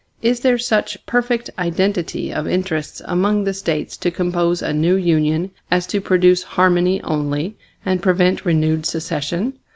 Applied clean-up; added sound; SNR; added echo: none; none; none; none.